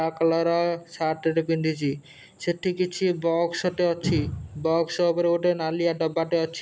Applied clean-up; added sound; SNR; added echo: none; none; none; none.